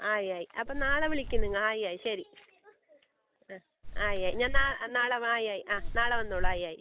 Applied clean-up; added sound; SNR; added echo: none; Wind; -3 dB; none.